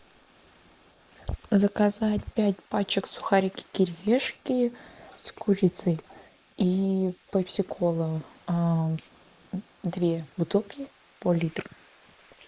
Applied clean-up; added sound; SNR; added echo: neural mask model Resemble Enhance denoiser.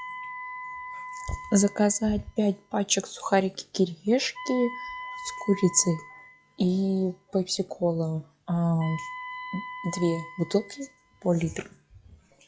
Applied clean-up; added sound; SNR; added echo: classical method log-MMSE.